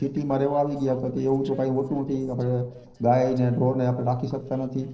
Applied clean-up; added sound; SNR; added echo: neural separator model SepFormer DNS4.